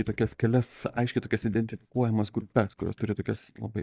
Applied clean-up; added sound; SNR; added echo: neural mask model DeepFilterNet 3.